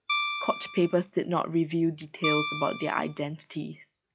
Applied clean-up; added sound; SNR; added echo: classical method log-MMSE.